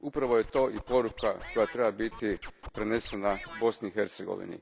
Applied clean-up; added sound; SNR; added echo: none; Scratching (performance technique); 13 dB; none.